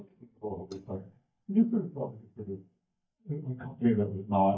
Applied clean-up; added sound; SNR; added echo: neural mask model DeepFilterNet 3.